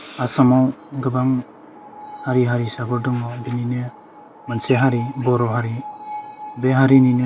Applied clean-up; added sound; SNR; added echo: none; Screech; 17 dB; none.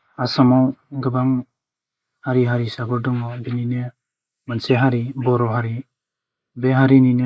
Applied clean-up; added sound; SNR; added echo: neural mask model Resemble Enhance denoiser.